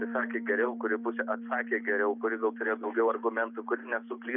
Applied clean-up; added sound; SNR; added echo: none; Bass guitar; 10 dB; none.